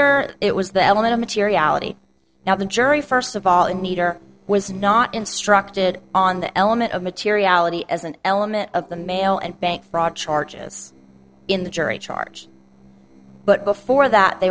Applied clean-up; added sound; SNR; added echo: neural separator model SepFormer DNS4.